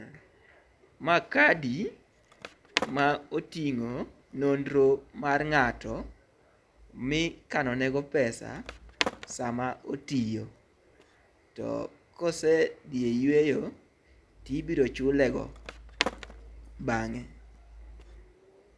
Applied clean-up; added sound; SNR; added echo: none; Skateboard; 11 dB; none.